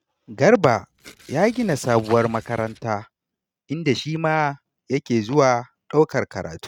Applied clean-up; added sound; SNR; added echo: neural mask model RNNoise.